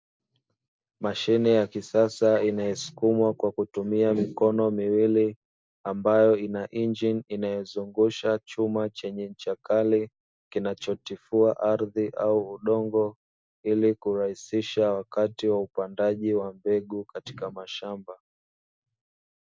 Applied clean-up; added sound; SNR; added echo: none; none; none; none.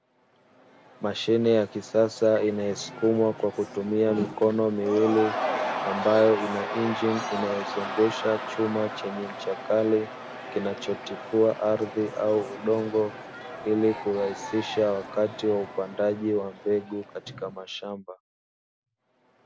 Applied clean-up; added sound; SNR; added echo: none; Crowd / Cheering; 10 dB; none.